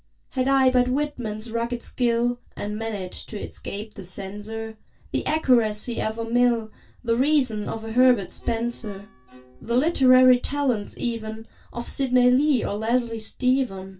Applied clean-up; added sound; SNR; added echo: none; Bowed string instrument; 20 dB; reverberation time 0.2 s.